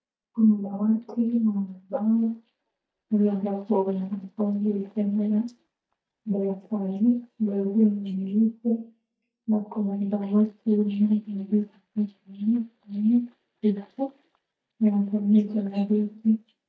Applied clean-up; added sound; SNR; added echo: neural mask model DeepFilterNet 3.